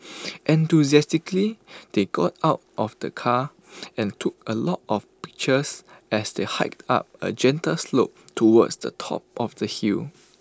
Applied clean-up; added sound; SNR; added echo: none; none; none; none.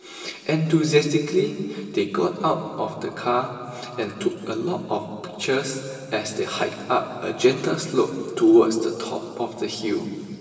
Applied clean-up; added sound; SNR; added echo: none; none; none; reverberation time 2.5 s.